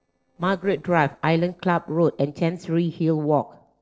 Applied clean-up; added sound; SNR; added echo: neural separator model SepFormer DNS4.